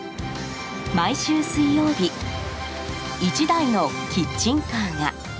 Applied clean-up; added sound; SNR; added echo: none; Wind instrument, woodwind instrument; 17 dB; none.